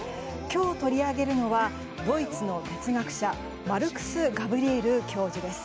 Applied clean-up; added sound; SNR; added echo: none; none; none; none.